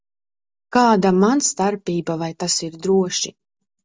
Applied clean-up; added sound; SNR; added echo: none; none; none; none.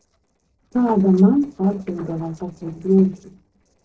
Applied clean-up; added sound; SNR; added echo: neural separator model SepFormer DNS4.